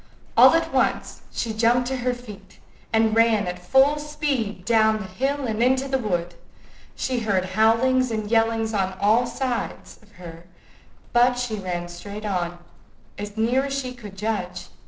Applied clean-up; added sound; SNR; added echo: none; Walk, footsteps; 19 dB; none.